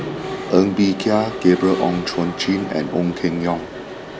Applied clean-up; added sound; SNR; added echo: none; Mechanisms; 11 dB; none.